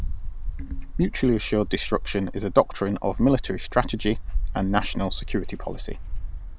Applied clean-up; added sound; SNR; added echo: none; Wind; 4 dB; none.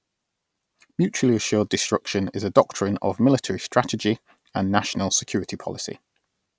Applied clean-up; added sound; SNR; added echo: none; none; none; none.